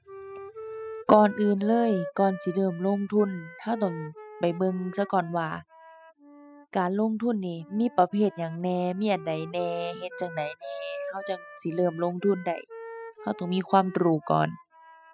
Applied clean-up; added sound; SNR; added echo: classical method spectral subtraction.